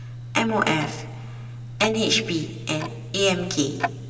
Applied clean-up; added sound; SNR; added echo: none; Tick-tock; 9 dB; reverberation time 2.2 s.